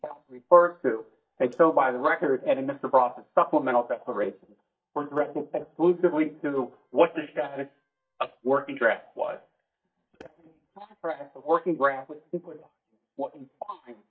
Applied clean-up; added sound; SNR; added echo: neural mask model DeepFilterNet 3.